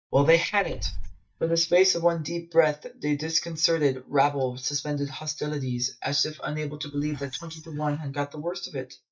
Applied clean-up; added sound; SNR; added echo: neural mask model DeepFilterNet 3.